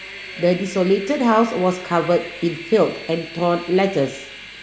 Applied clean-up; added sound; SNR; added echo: none; Train; 15 dB; none.